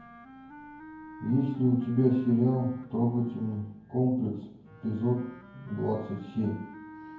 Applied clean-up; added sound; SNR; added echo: none; Wind instrument, woodwind instrument; 20 dB; reverberation time 0.9 s.